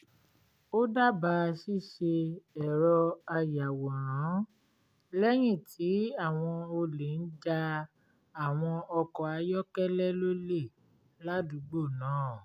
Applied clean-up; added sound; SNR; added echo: none; none; none; none.